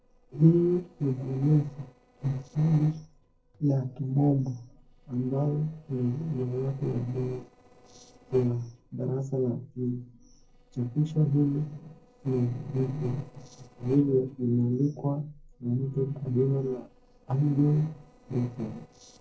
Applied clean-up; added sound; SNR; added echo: neural separator model SepFormer DNS4.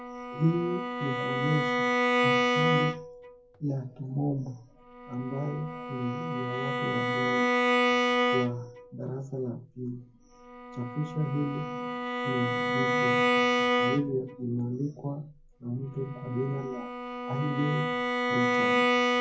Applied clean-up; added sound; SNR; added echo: none; Bowed string instrument; -4 dB; reverberation time 0.4 s.